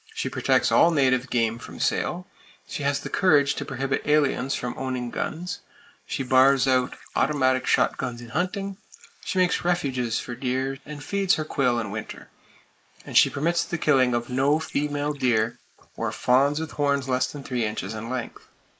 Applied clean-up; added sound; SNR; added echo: neural mask model Resemble Enhance denoiser.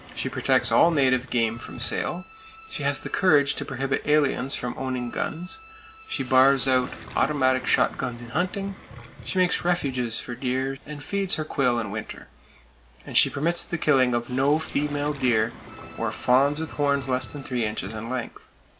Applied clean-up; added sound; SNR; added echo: none; Bowed string instrument + Sink (filling or washing); 18 dB; none.